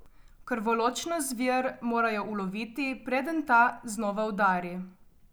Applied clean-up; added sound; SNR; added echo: none; none; none; none.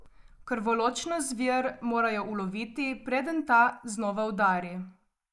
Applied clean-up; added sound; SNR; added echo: neural mask model Resemble Enhance denoiser.